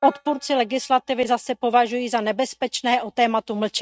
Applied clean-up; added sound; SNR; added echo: neural mask model RNNoise.